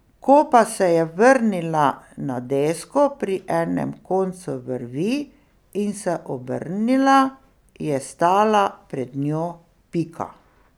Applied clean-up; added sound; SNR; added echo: none; none; none; none.